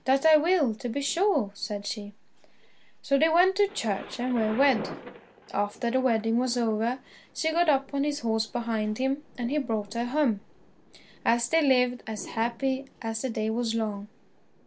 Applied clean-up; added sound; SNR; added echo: none; Thunder; 20 dB; none.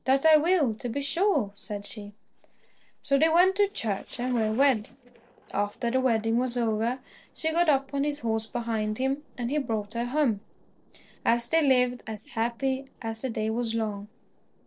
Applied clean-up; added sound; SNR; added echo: neural separator model SepFormer DNS4.